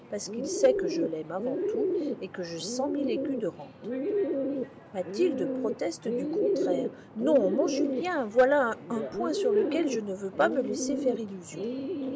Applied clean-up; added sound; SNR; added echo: none; Bird; 1 dB; none.